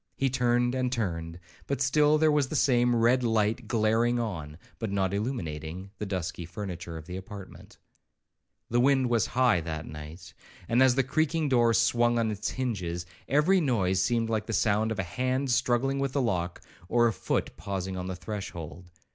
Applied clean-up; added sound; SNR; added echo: none; none; none; none.